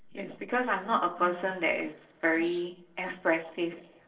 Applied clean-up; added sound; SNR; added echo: neural separator model SepFormer DNS4.